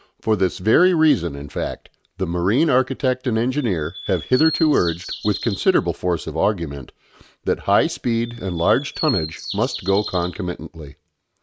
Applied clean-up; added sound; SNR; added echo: neural mask model RNNoise.